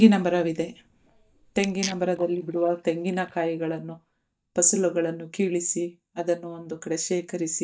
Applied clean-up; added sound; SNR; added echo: neural mask model DeepFilterNet 3.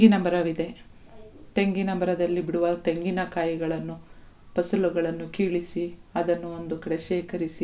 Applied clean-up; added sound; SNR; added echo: none; none; none; none.